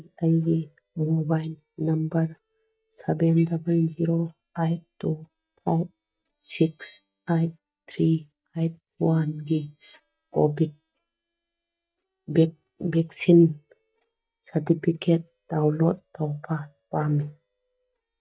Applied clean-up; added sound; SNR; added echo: neural mask model DeepFilterNet 3.